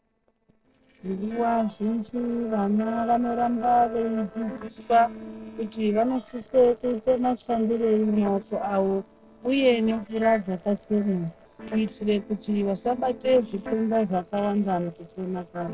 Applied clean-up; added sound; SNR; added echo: neural separator model SepFormer DNS4.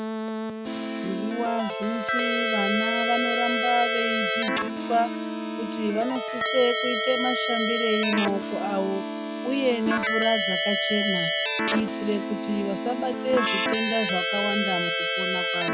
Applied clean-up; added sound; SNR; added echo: none; Keyboard (musical); -1 dB; none.